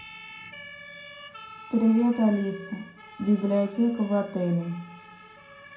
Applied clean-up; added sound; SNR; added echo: none; Siren; 18 dB; reverberation time 0.5 s.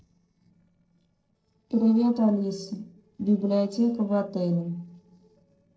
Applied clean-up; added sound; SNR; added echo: neural separator model SepFormer DNS4.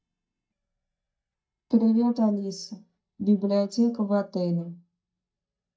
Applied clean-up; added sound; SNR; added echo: neural mask model DeepFilterNet 3.